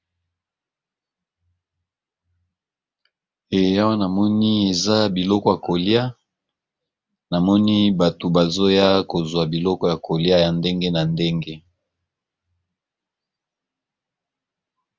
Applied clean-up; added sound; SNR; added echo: none; none; none; none.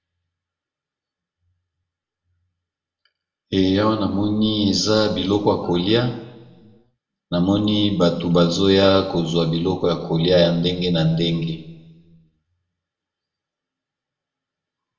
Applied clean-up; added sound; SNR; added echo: none; none; none; reverberation time 0.8 s.